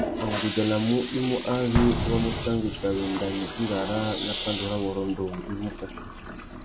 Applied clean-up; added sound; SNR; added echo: none; Explosion + Toilet flush; 2 dB; none.